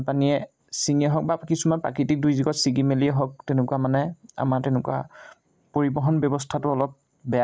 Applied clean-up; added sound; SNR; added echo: neural mask model Resemble Enhance denoiser.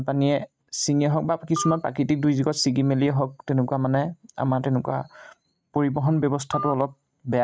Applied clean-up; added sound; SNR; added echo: neural mask model RNNoise.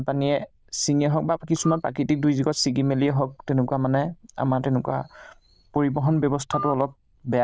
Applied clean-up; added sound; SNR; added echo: neural diffusion model UNIVERSE++.